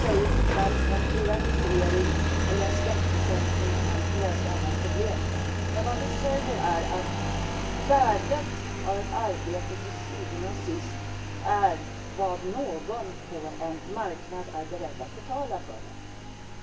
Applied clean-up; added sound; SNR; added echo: none; Engine; -3 dB; reverberation time 0.3 s.